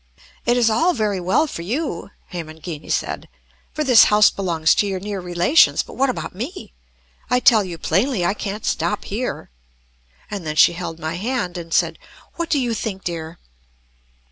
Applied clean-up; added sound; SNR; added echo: none; Meow; 12 dB; none.